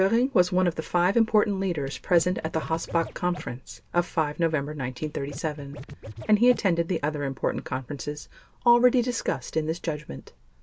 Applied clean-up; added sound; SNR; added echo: none; Scratching (performance technique); 14 dB; none.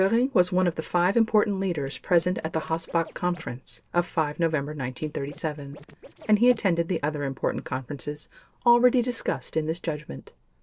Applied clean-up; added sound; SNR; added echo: neural separator model SepFormer DNS4.